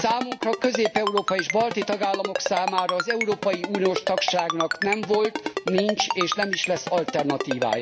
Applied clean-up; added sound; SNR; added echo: none; Ringtone; 4 dB; none.